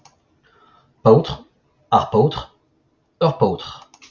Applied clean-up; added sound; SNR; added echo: none; none; none; none.